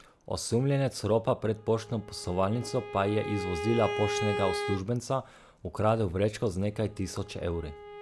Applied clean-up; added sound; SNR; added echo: none; Bowed string instrument; 9 dB; none.